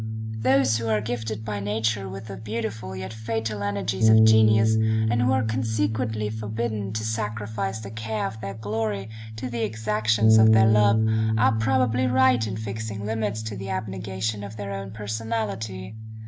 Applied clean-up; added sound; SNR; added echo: none; Bass guitar; -2 dB; none.